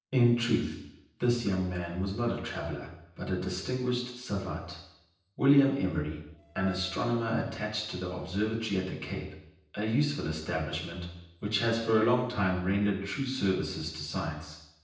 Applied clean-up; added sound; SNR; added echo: neural separator model SepFormer DNS4.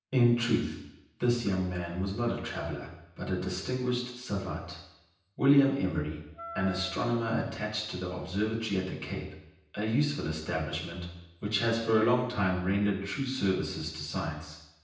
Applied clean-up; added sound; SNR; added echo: none; Wind instrument, woodwind instrument; 14 dB; reverberation time 0.9 s.